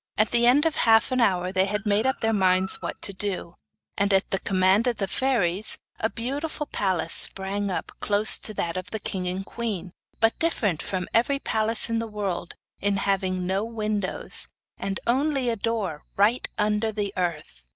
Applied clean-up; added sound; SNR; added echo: neural mask model RNNoise.